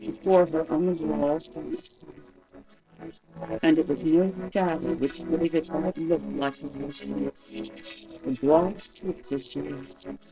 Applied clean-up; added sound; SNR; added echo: neural separator model SepFormer DNS4.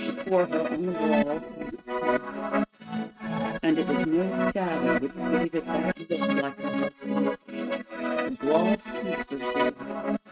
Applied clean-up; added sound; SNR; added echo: neural mask model RNNoise.